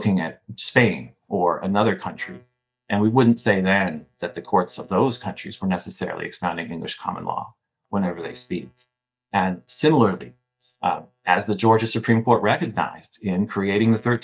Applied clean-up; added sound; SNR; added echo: neural mask model DeepFilterNet 3.